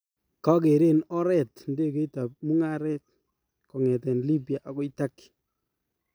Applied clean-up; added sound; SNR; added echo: none; none; none; none.